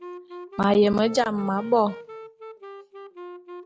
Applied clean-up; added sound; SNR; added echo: none; Wind instrument, woodwind instrument; 16 dB; none.